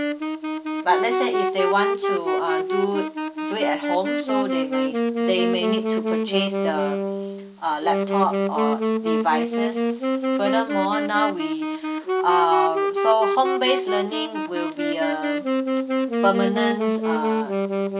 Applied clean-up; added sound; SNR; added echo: none; Wind instrument, woodwind instrument; -2 dB; none.